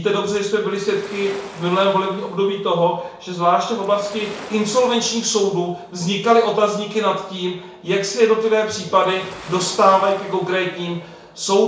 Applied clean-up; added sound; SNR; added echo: none; Waves, surf; 20 dB; reverberation time 0.6 s.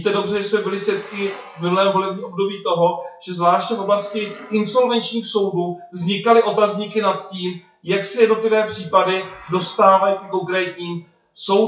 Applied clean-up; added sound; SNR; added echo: classical method WPE with log-MMSE.